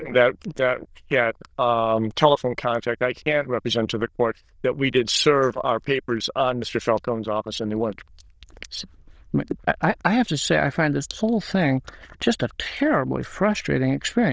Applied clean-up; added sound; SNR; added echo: neural diffusion model UNIVERSE++.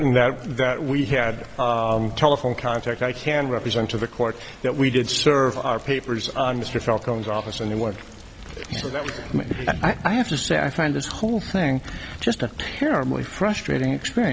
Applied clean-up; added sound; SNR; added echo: none; Thunder; 17 dB; none.